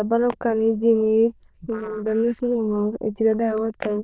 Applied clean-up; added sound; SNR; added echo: neural diffusion model UNIVERSE++.